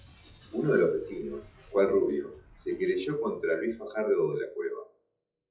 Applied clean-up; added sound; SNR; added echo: classical method WPE with log-MMSE.